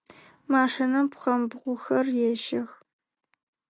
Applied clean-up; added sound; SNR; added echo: none; none; none; none.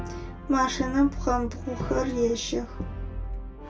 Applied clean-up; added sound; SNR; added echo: none; Brass instrument; 6 dB; reverberation time 0.2 s.